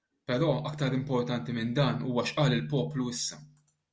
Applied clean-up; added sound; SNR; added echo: none; none; none; none.